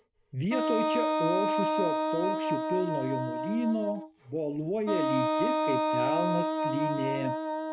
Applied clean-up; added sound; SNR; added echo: none; Wind instrument, woodwind instrument; -3 dB; none.